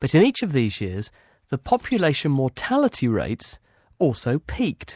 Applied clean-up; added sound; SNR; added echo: none; Bird; 16 dB; none.